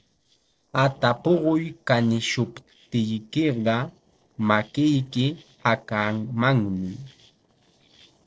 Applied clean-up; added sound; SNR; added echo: neural separator model SepFormer DNS4.